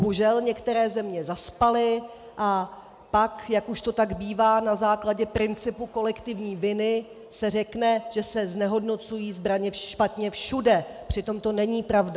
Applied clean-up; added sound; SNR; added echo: none; none; none; none.